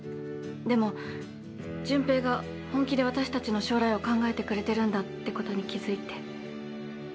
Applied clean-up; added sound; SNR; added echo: none; none; none; none.